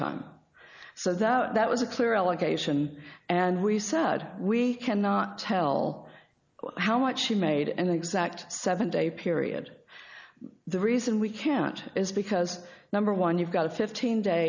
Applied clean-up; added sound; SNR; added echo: none; none; none; none.